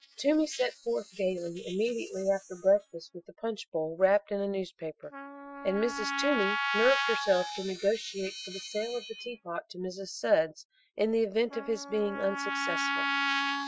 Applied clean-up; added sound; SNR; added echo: classical method Wiener filter.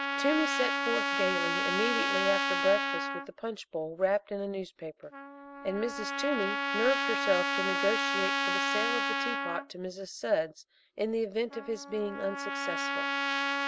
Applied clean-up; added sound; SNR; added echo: none; Trumpet; -1 dB; none.